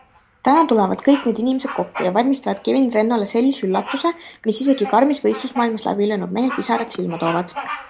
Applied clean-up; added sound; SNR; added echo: none; Bird vocalization, bird call, bird song; 16 dB; none.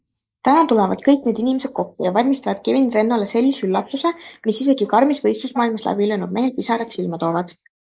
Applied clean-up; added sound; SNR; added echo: neural mask model Resemble Enhance denoiser.